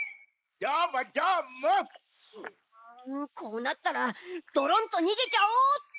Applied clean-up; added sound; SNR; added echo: neural mask model Resemble Enhance denoiser.